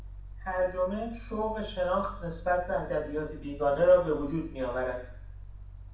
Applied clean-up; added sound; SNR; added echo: none; Mechanical fan; 13 dB; reverberation time 0.6 s.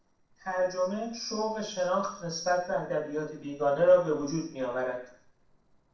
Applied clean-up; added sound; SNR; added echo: neural separator model SepFormer DNS4.